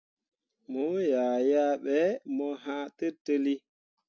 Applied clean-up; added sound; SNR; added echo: none; none; none; none.